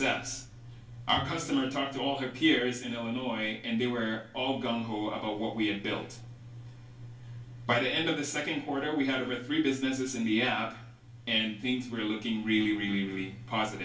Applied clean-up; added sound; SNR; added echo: none; Bowed string instrument; 16 dB; reverberation time 0.2 s.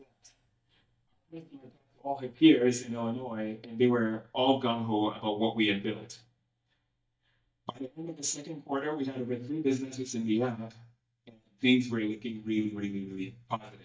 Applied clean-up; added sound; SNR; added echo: neural mask model DeepFilterNet 3.